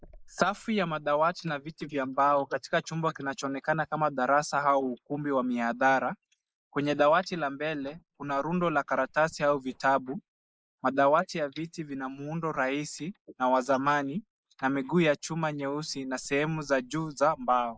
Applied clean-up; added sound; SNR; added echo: neural mask model Resemble Enhance denoiser.